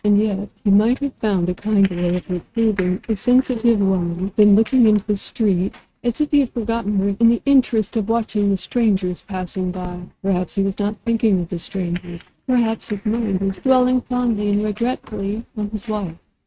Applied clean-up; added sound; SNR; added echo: neural mask model RNNoise.